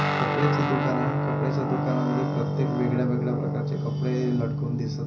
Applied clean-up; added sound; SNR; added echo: none; Guitar; -1 dB; reverberation time 0.5 s.